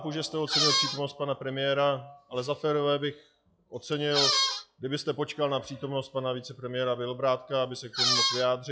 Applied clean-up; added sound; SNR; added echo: classical method log-MMSE.